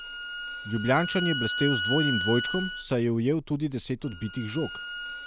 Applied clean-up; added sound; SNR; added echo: none; Bowed string instrument; 4 dB; none.